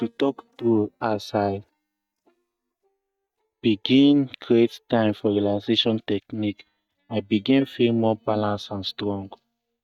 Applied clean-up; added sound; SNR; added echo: neural mask model DeepFilterNet 3.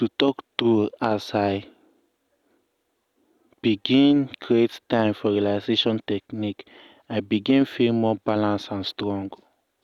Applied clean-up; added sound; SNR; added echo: none; none; none; none.